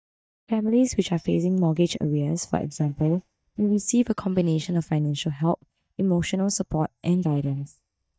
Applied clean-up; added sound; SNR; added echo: neural mask model DeepFilterNet 3.